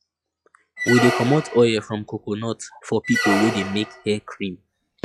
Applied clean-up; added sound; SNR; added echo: classical method log-MMSE.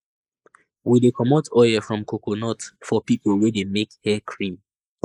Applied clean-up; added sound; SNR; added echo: neural mask model Resemble Enhance denoiser.